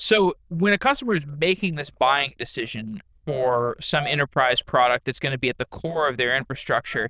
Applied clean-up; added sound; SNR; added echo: neural diffusion model UNIVERSE++.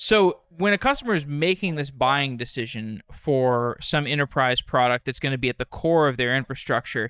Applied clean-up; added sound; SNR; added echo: neural mask model DeepFilterNet 3.